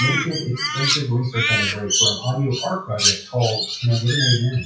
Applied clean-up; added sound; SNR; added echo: classical method WPE with log-MMSE.